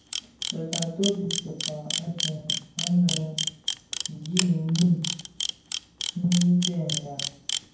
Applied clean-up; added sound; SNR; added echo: none; Camera; 4 dB; reverberation time 0.9 s.